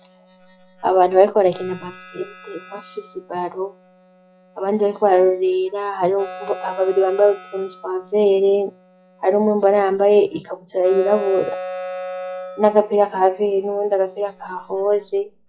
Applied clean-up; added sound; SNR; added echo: classical method log-MMSE.